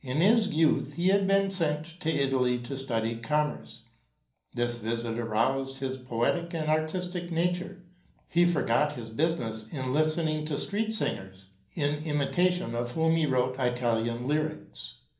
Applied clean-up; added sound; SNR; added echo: none; none; none; reverberation time 0.6 s.